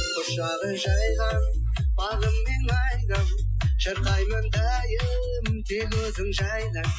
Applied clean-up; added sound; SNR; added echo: classical method Wiener filter.